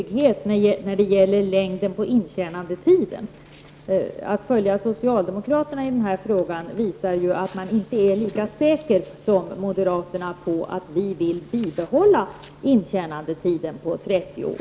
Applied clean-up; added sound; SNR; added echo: none; none; none; none.